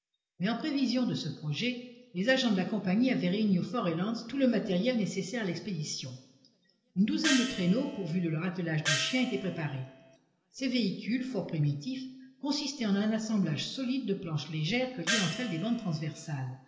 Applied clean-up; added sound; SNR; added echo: none; Gong; 5 dB; reverberation time 1.4 s.